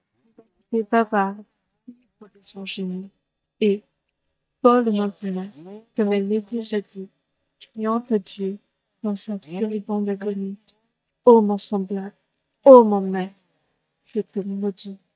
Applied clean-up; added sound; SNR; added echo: neural mask model DeepFilterNet 3.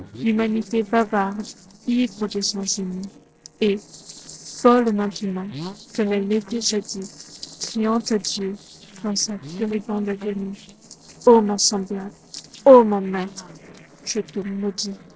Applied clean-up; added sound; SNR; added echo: neural separator model SepFormer DNS4.